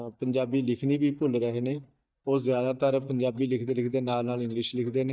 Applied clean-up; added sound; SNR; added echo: neural mask model DeepFilterNet 3.